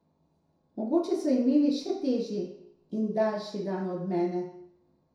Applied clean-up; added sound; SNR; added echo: none; none; none; reverberation time 0.6 s.